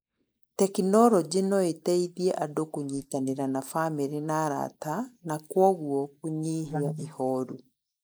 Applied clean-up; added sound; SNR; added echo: neural mask model Resemble Enhance denoiser.